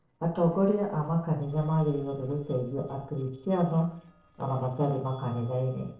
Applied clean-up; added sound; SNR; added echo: neural separator model SepFormer DNS4.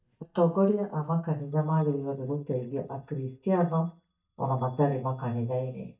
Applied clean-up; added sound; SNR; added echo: neural mask model DeepFilterNet 3.